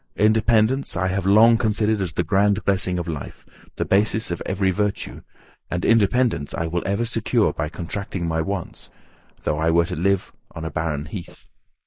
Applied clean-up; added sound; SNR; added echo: neural mask model Resemble Enhance denoiser.